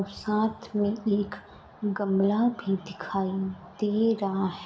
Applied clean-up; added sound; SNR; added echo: none; none; none; reverberation time 0.6 s.